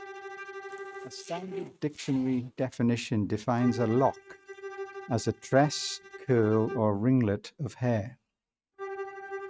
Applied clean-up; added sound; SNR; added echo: neural mask model RNNoise.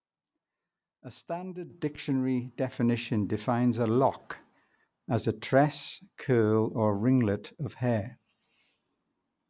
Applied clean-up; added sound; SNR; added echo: none; none; none; none.